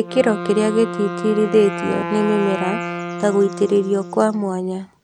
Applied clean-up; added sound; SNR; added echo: none; Wind instrument, woodwind instrument; 8 dB; none.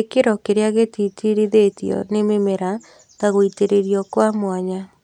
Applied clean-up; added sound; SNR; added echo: none; none; none; none.